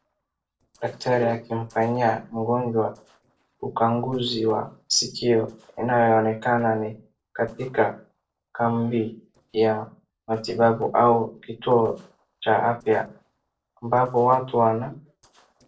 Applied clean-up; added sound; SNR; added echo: neural separator model SepFormer DNS4.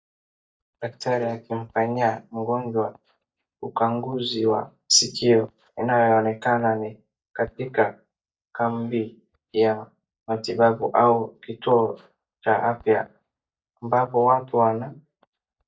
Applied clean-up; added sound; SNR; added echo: neural mask model DeepFilterNet 3.